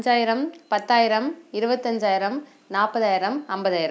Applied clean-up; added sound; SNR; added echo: none; none; none; none.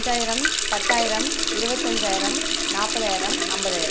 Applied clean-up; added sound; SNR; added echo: none; Water tap, faucet; -4 dB; none.